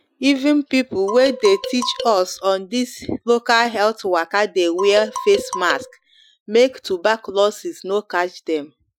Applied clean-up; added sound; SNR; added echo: classical method Wiener filter.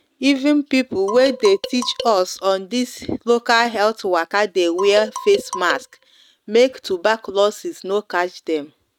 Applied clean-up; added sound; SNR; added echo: neural mask model RNNoise.